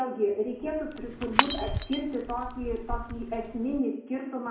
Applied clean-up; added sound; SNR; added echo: none; Shatter / Crushing; 2 dB; reverberation time 0.6 s.